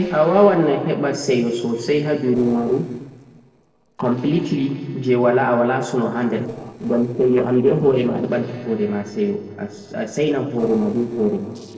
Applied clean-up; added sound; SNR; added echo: neural separator model SepFormer DNS4.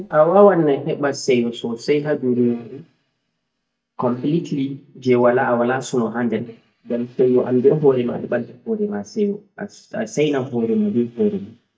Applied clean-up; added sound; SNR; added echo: neural mask model DeepFilterNet 3.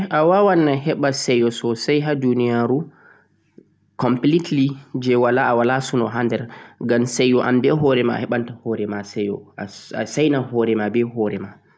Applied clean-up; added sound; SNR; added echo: none; none; none; none.